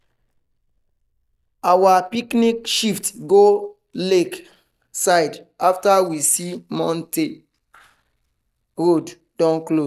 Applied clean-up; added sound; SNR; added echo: neural mask model DeepFilterNet 3.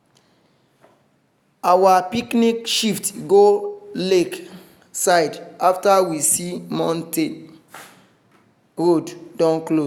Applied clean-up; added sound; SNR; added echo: none; none; none; none.